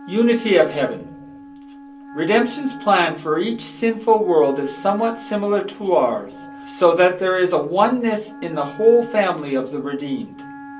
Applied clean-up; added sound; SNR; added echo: none; Wind instrument, woodwind instrument; 18 dB; reverberation time 0.3 s.